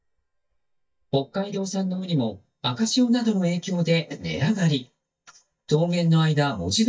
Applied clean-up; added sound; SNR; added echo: neural mask model DeepFilterNet 3.